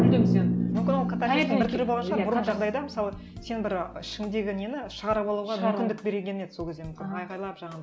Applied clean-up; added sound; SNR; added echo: none; Drum; 2 dB; none.